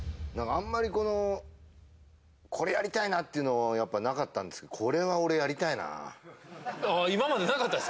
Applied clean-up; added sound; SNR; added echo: none; none; none; none.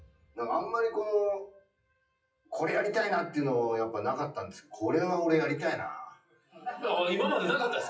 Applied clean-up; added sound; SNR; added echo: classical method WPE with log-MMSE.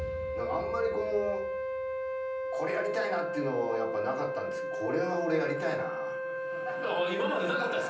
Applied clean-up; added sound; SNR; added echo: none; Wind instrument, woodwind instrument; 1 dB; reverberation time 0.6 s.